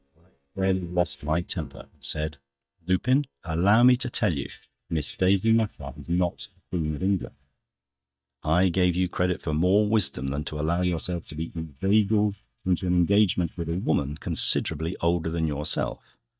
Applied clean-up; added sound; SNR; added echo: neural mask model DeepFilterNet 3.